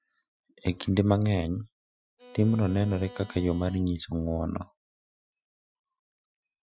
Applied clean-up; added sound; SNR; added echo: classical method Wiener filter.